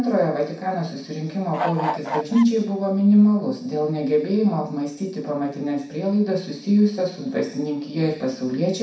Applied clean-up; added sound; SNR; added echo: none; Bird / Fowl; 5 dB; reverberation time 0.6 s.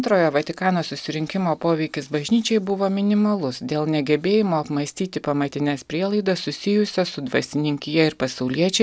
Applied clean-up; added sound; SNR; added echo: none; none; none; none.